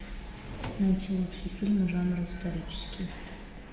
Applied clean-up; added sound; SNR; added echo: none; Drawer open or close; 14 dB; reverberation time 1.0 s.